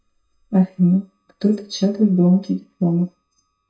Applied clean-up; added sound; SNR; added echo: neural mask model DeepFilterNet 3.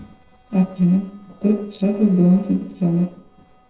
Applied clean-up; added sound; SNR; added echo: neural separator model SepFormer DNS4.